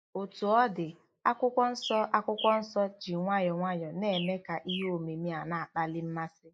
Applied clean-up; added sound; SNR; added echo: neural mask model Resemble Enhance denoiser.